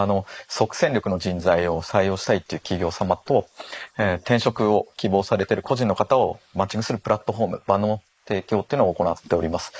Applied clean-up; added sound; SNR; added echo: neural mask model Resemble Enhance denoiser.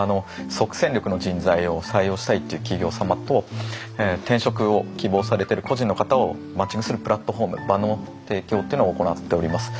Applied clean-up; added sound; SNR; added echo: none; none; none; none.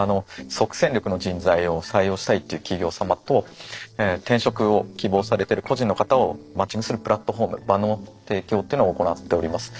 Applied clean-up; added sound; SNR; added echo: neural separator model SepFormer DNS4.